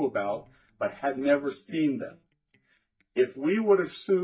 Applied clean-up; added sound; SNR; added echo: neural mask model DeepFilterNet 3.